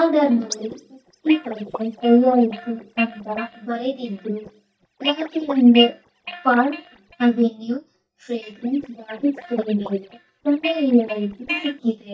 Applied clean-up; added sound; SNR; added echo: neural mask model DeepFilterNet 3.